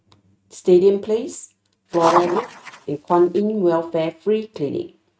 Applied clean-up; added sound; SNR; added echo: neural mask model RNNoise.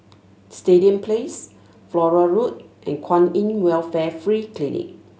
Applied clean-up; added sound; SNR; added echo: none; none; none; none.